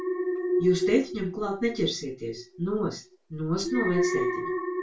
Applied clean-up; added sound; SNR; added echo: none; Alarm; 1 dB; reverberation time 0.2 s.